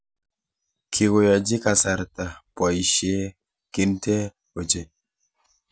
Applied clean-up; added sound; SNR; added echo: none; none; none; none.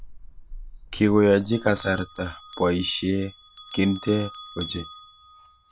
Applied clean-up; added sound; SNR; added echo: none; Bell; 14 dB; none.